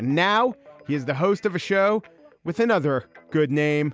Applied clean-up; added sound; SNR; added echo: none; none; none; none.